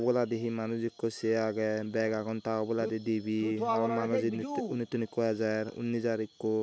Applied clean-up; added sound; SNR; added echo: none; none; none; none.